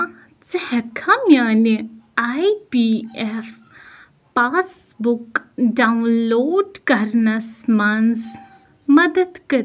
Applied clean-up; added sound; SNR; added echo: none; none; none; none.